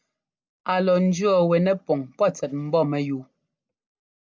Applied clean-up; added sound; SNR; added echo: none; none; none; none.